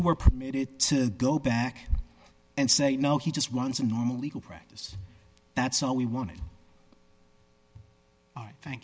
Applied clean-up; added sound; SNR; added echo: none; none; none; none.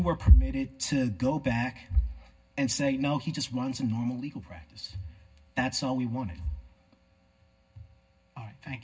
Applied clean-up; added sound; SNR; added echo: none; none; none; reverberation time 0.4 s.